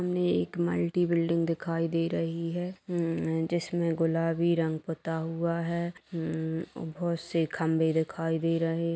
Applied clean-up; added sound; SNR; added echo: none; none; none; none.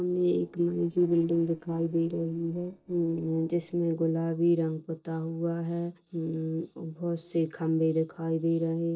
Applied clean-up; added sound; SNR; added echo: neural separator model SepFormer DNS4.